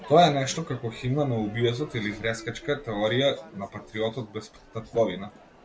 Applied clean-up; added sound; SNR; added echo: none; Crowd / Fireworks; 20 dB; none.